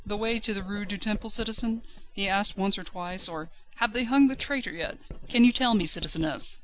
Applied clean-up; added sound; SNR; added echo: none; Writing; 14 dB; none.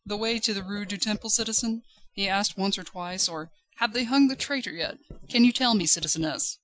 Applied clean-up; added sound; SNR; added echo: classical method Wiener filter.